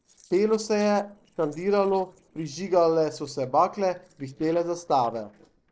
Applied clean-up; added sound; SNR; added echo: neural separator model SepFormer DNS4.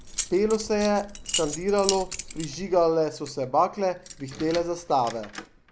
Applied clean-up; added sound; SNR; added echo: none; Keys jangling; 10 dB; none.